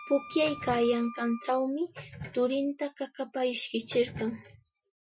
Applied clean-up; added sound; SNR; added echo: classical method Wiener filter.